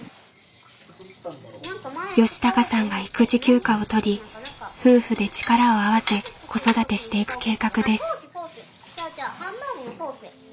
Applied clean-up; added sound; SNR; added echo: none; Tambourine; 9 dB; none.